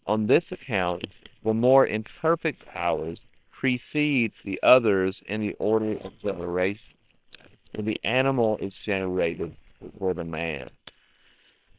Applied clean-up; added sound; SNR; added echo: neural separator model SepFormer WHAM!.